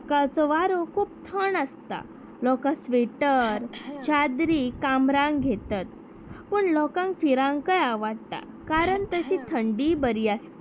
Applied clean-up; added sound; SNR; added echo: none; Cough; 14 dB; none.